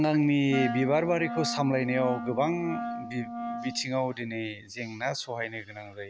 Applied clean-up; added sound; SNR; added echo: none; Wind instrument, woodwind instrument; 7 dB; none.